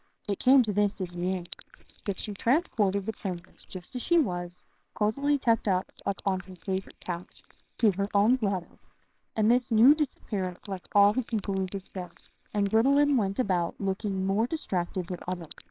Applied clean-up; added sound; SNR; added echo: neural separator model SepFormer WHAMR!.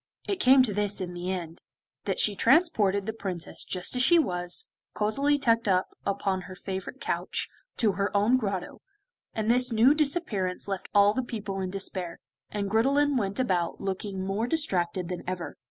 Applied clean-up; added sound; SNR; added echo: none; none; none; none.